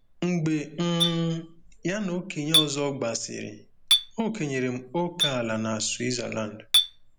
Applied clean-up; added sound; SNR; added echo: none; Chink, clink; 2 dB; none.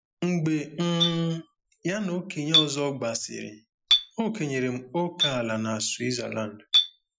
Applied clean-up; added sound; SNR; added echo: classical method Wiener filter.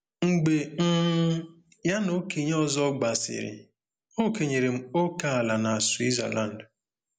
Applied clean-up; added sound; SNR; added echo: none; none; none; none.